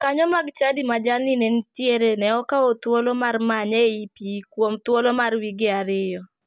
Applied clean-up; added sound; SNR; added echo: none; none; none; none.